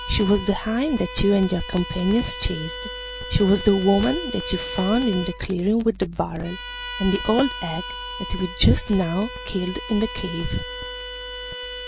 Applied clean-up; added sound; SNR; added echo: none; Bowed string instrument; 11 dB; none.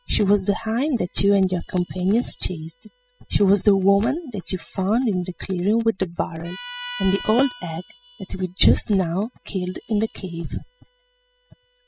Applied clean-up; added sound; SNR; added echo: classical method spectral subtraction.